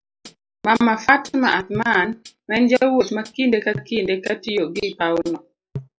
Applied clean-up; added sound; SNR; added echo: classical method log-MMSE.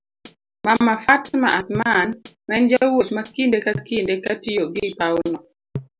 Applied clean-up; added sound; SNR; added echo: none; Hi-hat; 18 dB; none.